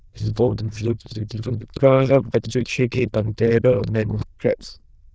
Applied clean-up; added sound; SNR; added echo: neural diffusion model UNIVERSE++.